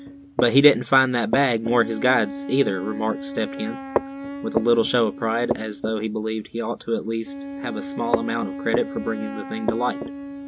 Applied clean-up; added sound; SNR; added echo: none; Walk, footsteps + Wind instrument, woodwind instrument; 7 dB; none.